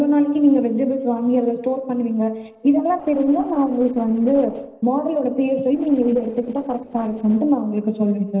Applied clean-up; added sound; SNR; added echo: neural separator model SepFormer DNS4.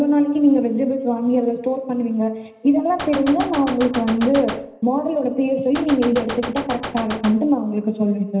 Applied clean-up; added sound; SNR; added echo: none; Gunshot, gunfire; 10 dB; reverberation time 0.9 s.